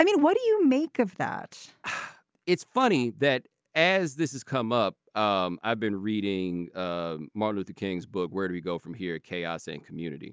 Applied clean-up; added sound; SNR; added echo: none; none; none; none.